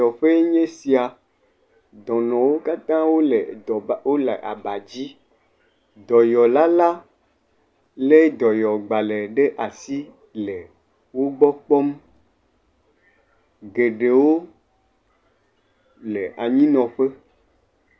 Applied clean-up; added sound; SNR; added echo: none; none; none; none.